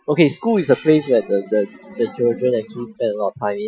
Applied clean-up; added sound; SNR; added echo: classical method Wiener filter.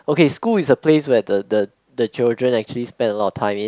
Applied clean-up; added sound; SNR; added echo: none; none; none; none.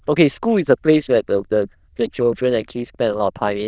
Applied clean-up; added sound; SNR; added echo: neural diffusion model UNIVERSE++.